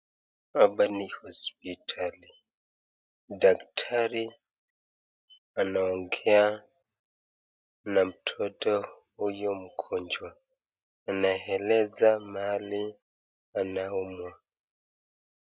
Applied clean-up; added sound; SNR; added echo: none; none; none; none.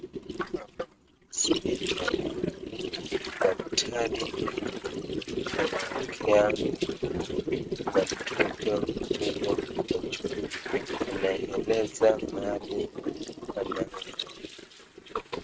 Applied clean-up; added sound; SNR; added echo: neural mask model RNNoise.